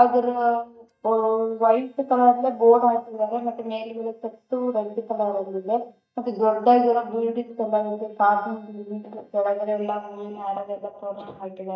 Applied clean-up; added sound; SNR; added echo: neural mask model DeepFilterNet 3.